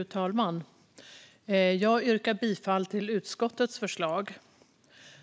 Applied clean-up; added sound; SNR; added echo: none; none; none; none.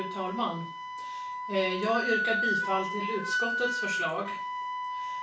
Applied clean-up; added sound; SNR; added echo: none; Wind instrument, woodwind instrument; -1 dB; reverberation time 0.3 s.